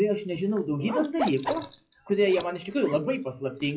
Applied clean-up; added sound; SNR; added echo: classical method WPE with log-MMSE.